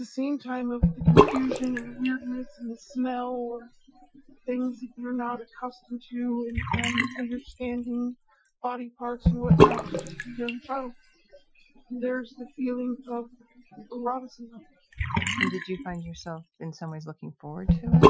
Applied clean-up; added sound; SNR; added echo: classical method Wiener filter.